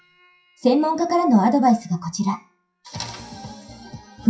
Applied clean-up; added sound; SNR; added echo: classical method WPE with log-MMSE.